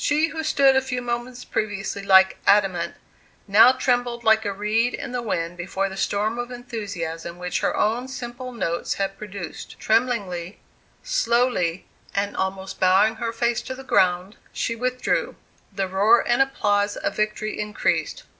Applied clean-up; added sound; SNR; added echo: none; none; none; none.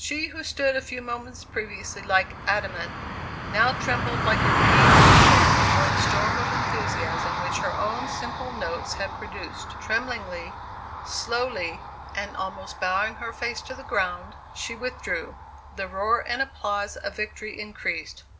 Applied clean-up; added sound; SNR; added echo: none; Car passing by; -4 dB; none.